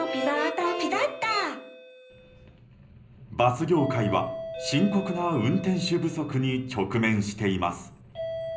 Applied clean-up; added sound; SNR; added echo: none; Doorbell; 11 dB; reverberation time 0.5 s.